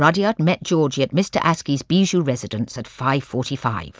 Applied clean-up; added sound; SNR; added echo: none; none; none; none.